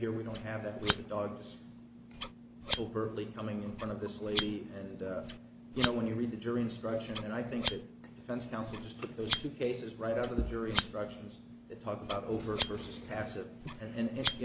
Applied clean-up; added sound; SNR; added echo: none; Scissors; -2 dB; none.